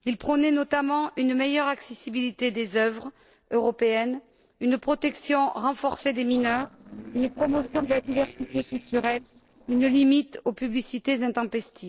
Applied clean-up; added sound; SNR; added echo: neural separator model SepFormer DNS4.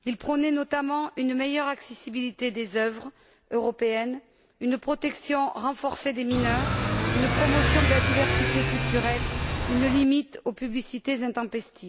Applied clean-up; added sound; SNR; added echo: none; Motorcycle / Accelerating, revving, vroom; -3 dB; none.